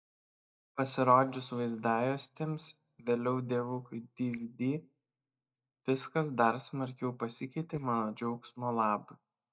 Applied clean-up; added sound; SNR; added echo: neural mask model DeepFilterNet 3.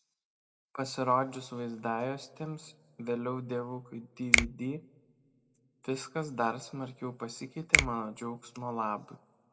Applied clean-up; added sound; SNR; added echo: none; Finger snapping; -4 dB; reverberation time 0.9 s.